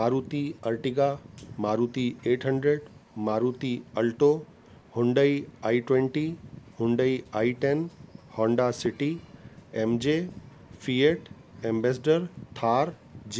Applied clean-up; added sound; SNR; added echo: none; none; none; none.